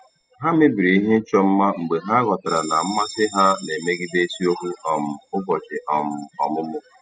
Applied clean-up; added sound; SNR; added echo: classical method spectral subtraction.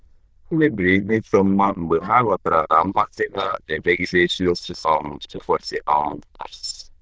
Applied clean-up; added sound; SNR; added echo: neural diffusion model UNIVERSE++.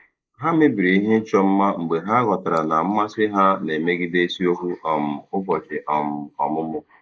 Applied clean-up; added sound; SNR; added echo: neural mask model Resemble Enhance denoiser.